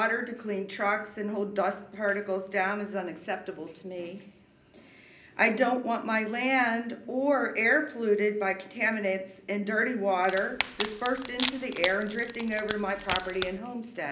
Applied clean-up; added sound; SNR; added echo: none; Wood; 2 dB; reverberation time 0.5 s.